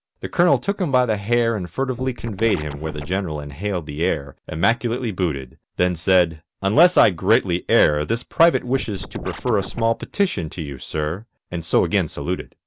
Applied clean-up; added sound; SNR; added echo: none; Scratching (performance technique); 11 dB; none.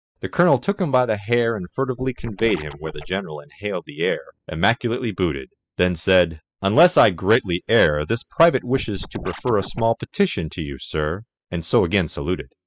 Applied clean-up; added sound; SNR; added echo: classical method spectral subtraction.